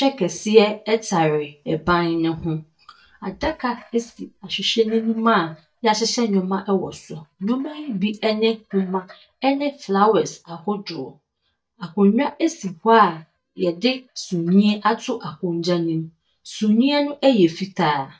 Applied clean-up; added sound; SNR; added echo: neural mask model DeepFilterNet 3.